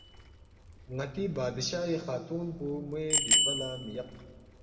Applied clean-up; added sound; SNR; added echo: none; Bicycle bell; -3 dB; reverberation time 1.6 s.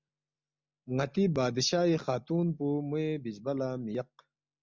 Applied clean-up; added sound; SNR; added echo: none; none; none; none.